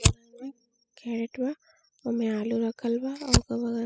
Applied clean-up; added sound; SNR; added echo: classical method spectral subtraction.